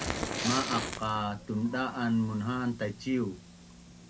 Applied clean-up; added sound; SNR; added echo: none; Fire; 7 dB; none.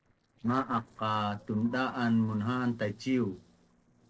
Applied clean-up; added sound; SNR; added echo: neural separator model SepFormer DNS4.